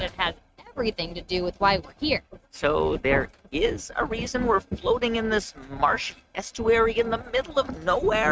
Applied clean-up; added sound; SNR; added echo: neural mask model RNNoise.